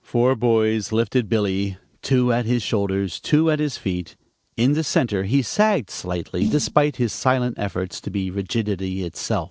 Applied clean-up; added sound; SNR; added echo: neural separator model SepFormer DNS4.